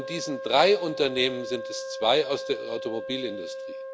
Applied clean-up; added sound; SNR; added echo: none; Wind instrument, woodwind instrument; 9 dB; none.